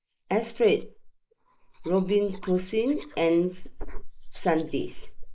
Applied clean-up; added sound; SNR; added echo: neural mask model Resemble Enhance denoiser.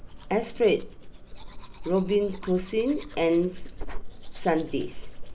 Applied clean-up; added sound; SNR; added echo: none; Domestic sounds, home sounds; 7 dB; none.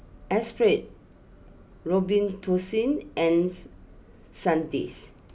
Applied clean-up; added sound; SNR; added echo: none; none; none; none.